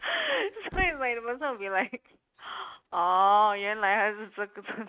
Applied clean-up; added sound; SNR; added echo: neural mask model RNNoise.